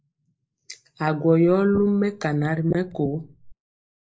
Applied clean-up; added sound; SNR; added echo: neural mask model Resemble Enhance denoiser.